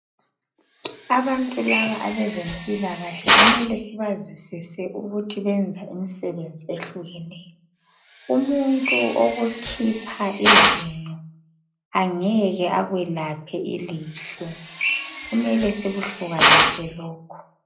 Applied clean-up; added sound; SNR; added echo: none; Drill; -5 dB; reverberation time 0.5 s.